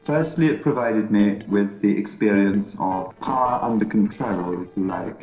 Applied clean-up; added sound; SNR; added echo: neural separator model SepFormer DNS4.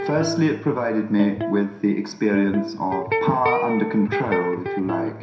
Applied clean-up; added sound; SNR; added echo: none; Electric guitar; 5 dB; reverberation time 0.7 s.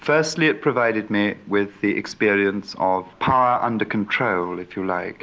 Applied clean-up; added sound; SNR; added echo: none; none; none; none.